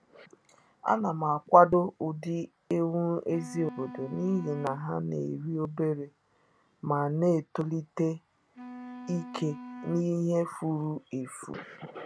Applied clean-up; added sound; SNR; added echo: none; Wind instrument, woodwind instrument; 16 dB; none.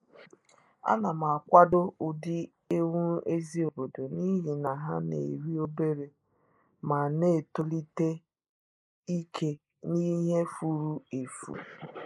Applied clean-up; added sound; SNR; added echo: neural mask model Resemble Enhance denoiser.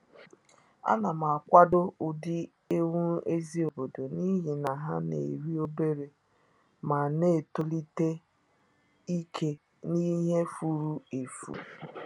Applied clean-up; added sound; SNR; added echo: none; none; none; none.